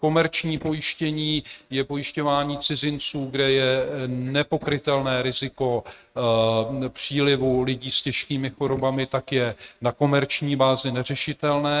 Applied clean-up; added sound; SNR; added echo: neural mask model RNNoise.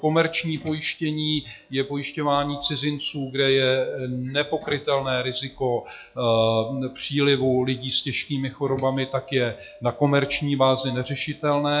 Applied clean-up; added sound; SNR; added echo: classical method log-MMSE.